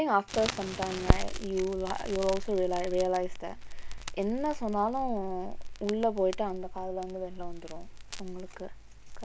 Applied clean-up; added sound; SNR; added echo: none; Crackle; 2 dB; none.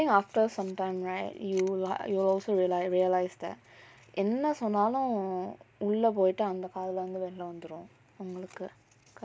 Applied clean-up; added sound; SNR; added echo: none; none; none; none.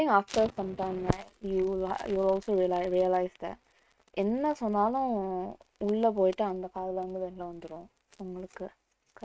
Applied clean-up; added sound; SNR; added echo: neural mask model RNNoise.